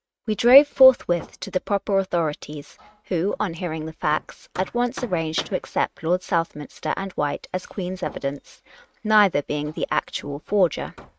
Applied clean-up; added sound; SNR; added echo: neural mask model RNNoise.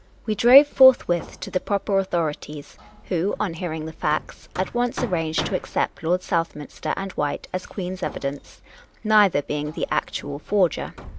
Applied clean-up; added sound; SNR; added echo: none; Hammer; 18 dB; none.